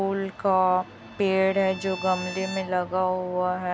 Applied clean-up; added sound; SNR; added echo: none; Bowed string instrument; 17 dB; none.